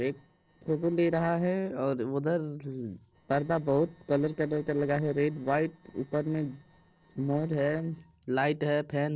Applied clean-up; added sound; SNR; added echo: neural separator model SepFormer DNS4.